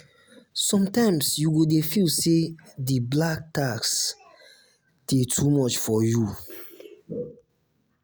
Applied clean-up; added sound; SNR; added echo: none; none; none; none.